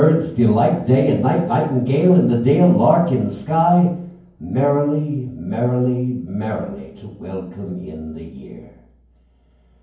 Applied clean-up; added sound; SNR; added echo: none; none; none; reverberation time 0.9 s.